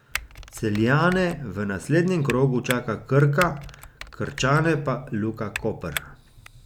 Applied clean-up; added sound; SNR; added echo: none; Typing; 14 dB; none.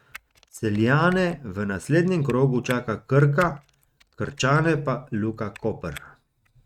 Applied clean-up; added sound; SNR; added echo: neural mask model RNNoise.